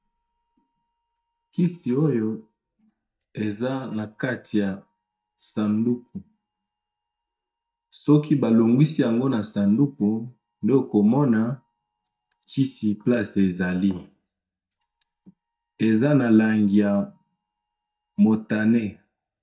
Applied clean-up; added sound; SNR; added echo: neural mask model DeepFilterNet 3.